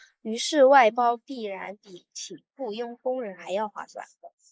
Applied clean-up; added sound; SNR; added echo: neural mask model Resemble Enhance denoiser.